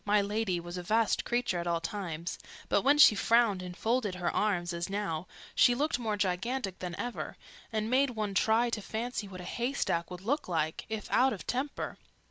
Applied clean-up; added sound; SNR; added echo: none; none; none; none.